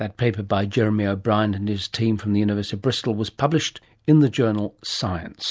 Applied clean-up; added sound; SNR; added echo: none; none; none; none.